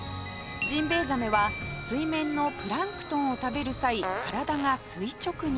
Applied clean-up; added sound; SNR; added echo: none; Chime + Fart; 9 dB; none.